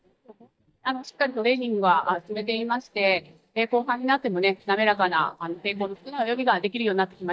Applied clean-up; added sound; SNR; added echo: neural mask model DeepFilterNet 3.